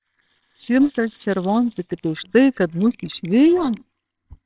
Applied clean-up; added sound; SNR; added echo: neural separator model SepFormer WHAMR!.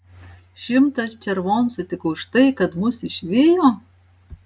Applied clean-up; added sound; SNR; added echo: none; none; none; none.